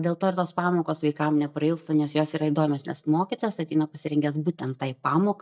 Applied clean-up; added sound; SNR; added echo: neural mask model DeepFilterNet 3.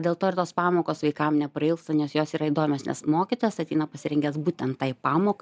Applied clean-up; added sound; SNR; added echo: none; none; none; none.